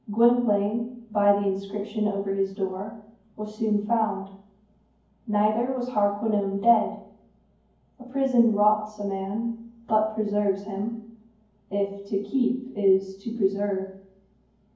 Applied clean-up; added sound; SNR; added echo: none; none; none; reverberation time 0.9 s.